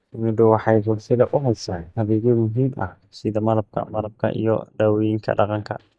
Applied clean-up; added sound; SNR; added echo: neural mask model DeepFilterNet 3.